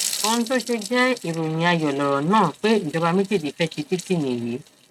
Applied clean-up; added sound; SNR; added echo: neural mask model RNNoise.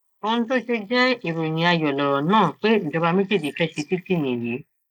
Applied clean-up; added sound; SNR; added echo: neural mask model Resemble Enhance denoiser.